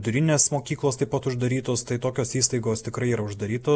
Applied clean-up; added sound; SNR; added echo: none; none; none; none.